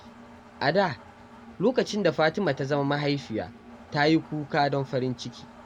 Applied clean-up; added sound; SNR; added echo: none; Engine; 20 dB; none.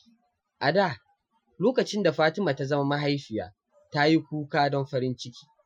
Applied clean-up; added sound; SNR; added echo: classical method Wiener filter.